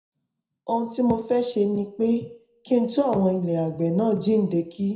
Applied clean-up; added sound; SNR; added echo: none; none; none; reverberation time 0.5 s.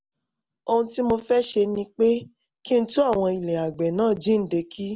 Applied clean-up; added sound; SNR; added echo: none; none; none; none.